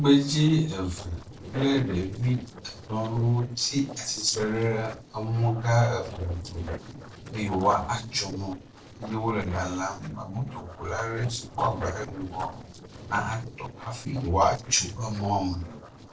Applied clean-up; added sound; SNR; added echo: neural separator model SepFormer DNS4.